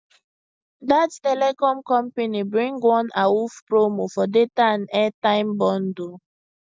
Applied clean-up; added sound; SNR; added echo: none; none; none; none.